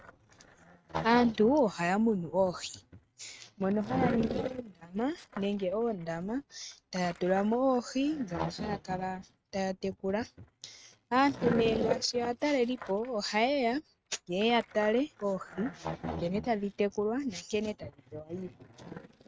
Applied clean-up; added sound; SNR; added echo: neural mask model RNNoise.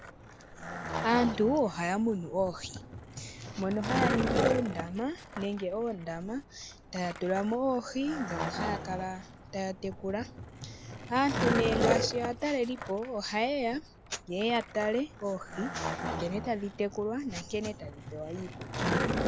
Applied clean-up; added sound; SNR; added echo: none; Skateboard; 3 dB; none.